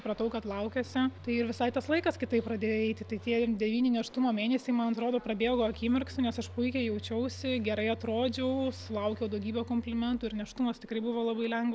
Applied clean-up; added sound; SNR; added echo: none; Telephone; 16 dB; none.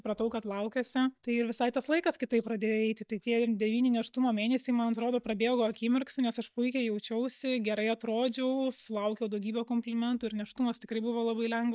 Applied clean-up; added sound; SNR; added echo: neural mask model DeepFilterNet 3.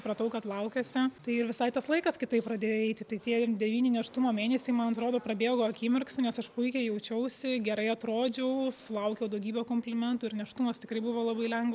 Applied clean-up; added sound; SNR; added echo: none; none; none; none.